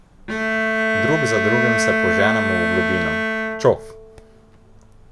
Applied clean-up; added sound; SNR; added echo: none; Bowed string instrument; -2 dB; none.